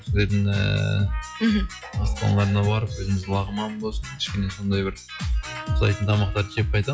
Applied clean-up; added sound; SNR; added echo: classical method log-MMSE.